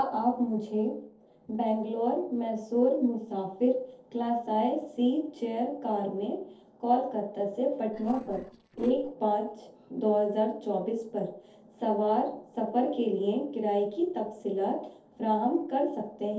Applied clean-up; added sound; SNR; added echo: neural separator model SepFormer DNS4.